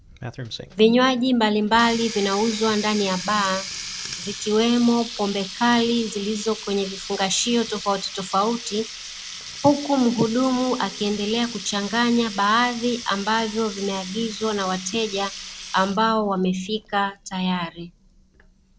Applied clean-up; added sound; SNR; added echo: none; Water tap, faucet; 13 dB; none.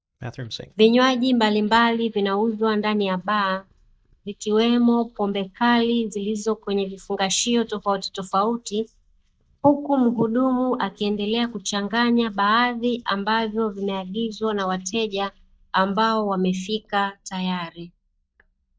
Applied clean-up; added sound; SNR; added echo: neural mask model DeepFilterNet 3.